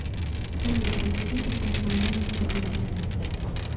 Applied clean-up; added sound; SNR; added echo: none; Vehicle; -5 dB; reverberation time 1.1 s.